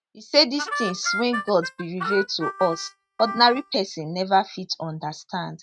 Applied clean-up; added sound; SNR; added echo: neural mask model RNNoise.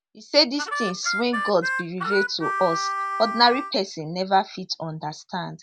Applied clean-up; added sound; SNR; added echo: none; Harmonica; 4 dB; none.